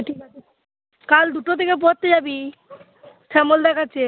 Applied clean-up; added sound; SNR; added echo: none; none; none; none.